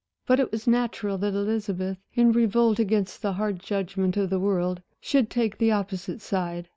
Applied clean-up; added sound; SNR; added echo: none; none; none; none.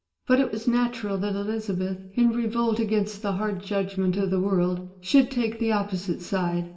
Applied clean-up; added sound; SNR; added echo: none; none; none; reverberation time 1.3 s.